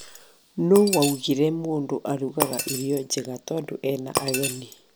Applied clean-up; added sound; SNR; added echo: none; Shatter; 8 dB; none.